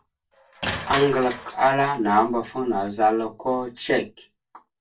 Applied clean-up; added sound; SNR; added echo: none; Crushing; 12 dB; reverberation time 0.2 s.